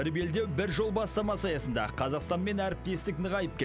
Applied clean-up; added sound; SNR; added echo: none; none; none; none.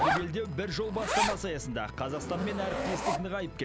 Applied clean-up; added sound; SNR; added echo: none; Zipper (clothing); 0 dB; none.